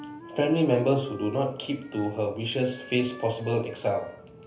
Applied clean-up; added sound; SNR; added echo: none; Wind instrument, woodwind instrument; 18 dB; reverberation time 0.3 s.